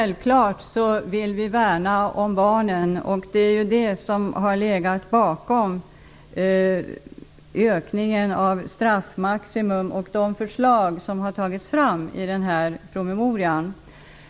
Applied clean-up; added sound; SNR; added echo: none; none; none; none.